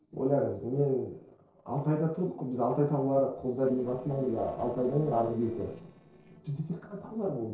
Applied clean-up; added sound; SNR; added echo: neural separator model SepFormer DNS4.